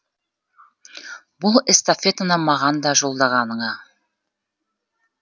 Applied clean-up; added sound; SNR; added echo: none; none; none; none.